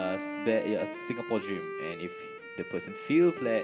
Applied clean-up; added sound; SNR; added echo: none; Wind instrument, woodwind instrument; 8 dB; reverberation time 1.6 s.